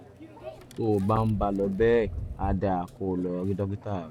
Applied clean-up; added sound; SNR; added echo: none; Microwave oven; 11 dB; none.